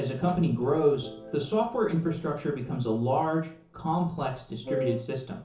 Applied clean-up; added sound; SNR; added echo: none; Wind instrument, woodwind instrument; 5 dB; reverberation time 0.6 s.